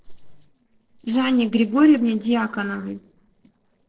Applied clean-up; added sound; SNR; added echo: neural separator model SepFormer DNS4.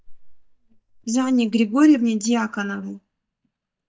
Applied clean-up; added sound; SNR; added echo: neural mask model DeepFilterNet 3.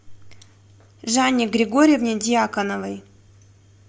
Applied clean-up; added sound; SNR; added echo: none; none; none; none.